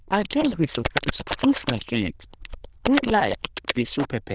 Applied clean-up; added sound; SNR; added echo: neural diffusion model UNIVERSE++.